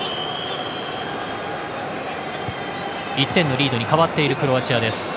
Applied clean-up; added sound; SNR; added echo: none; none; none; none.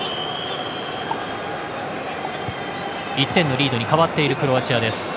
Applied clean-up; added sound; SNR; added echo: none; Explosion; 18 dB; none.